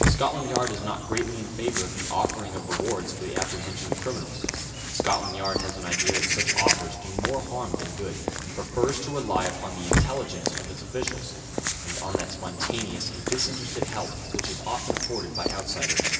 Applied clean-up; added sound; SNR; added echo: none; Walk, footsteps / Bird vocalization, bird call, bird song; -2 dB; reverberation time 2.5 s.